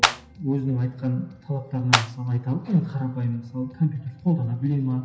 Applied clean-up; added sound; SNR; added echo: none; Clapping; -2 dB; reverberation time 0.9 s.